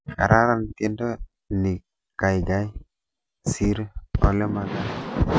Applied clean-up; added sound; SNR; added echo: none; none; none; none.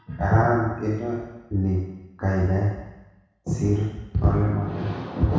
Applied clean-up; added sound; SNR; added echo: none; none; none; reverberation time 1.1 s.